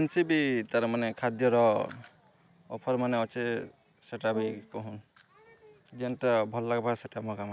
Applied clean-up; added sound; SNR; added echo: none; Brass instrument; 12 dB; none.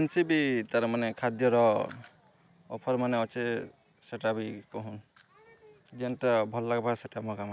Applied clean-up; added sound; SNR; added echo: none; none; none; none.